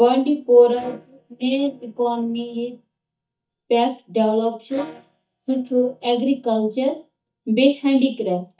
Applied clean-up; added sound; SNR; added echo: neural mask model DeepFilterNet 3.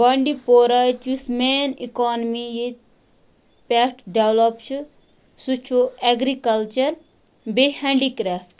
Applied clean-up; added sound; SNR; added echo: none; none; none; none.